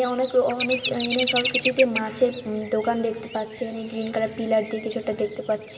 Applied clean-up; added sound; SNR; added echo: none; Bird vocalization, bird call, bird song; 8 dB; reverberation time 2.6 s.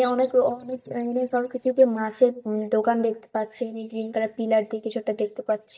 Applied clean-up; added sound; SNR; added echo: neural mask model DeepFilterNet 3.